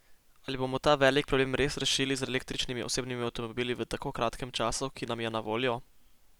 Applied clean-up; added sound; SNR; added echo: none; none; none; none.